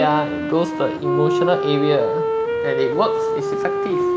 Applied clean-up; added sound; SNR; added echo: none; Wind instrument, woodwind instrument; -1 dB; none.